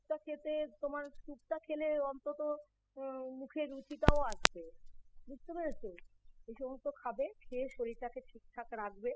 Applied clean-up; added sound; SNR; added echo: classical method spectral subtraction.